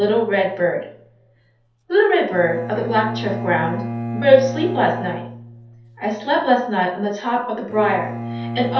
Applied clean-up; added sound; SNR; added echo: none; Bowed string instrument; 10 dB; reverberation time 0.5 s.